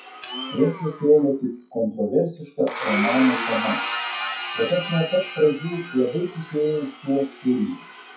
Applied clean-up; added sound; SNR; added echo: classical method WPE with log-MMSE.